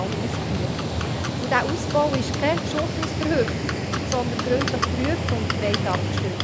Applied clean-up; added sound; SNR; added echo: none; Livestock, farm animals, working animals; -2 dB; none.